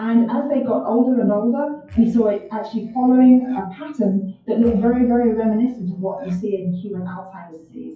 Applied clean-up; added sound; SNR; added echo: classical method WPE with log-MMSE.